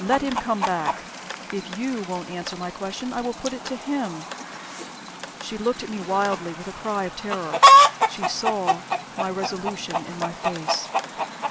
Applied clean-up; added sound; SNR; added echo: none; Chicken, rooster; -5 dB; none.